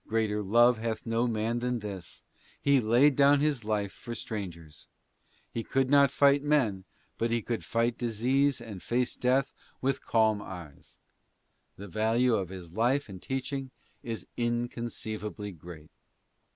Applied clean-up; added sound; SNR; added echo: none; none; none; none.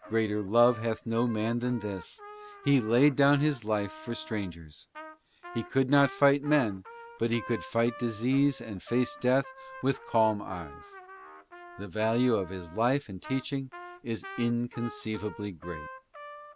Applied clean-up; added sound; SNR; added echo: none; Trumpet; 17 dB; none.